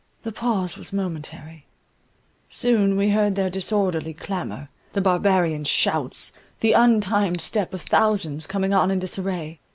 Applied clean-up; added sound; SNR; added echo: neural mask model Resemble Enhance denoiser.